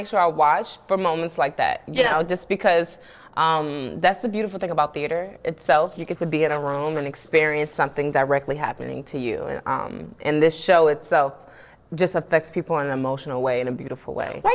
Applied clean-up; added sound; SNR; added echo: neural separator model SepFormer DNS4.